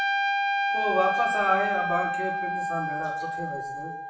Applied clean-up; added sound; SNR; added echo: none; Trumpet; -3 dB; reverberation time 0.8 s.